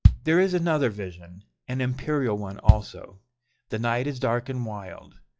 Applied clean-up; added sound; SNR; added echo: classical method log-MMSE.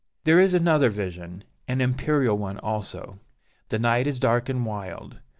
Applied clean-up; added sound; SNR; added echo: none; none; none; none.